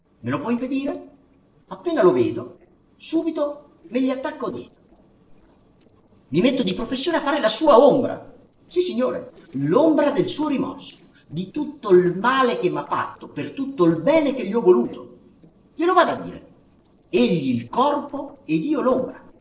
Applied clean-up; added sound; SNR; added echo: neural separator model SepFormer DNS4.